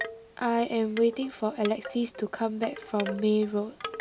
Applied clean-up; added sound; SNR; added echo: none; Wind chime / Wood; 12 dB; none.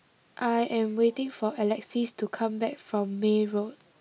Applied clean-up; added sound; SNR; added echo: none; none; none; none.